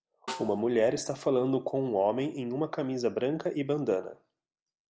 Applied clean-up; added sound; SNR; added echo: none; Snare drum; 17 dB; none.